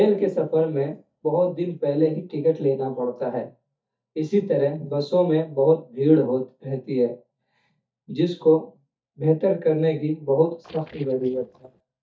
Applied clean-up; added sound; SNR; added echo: neural mask model DeepFilterNet 3.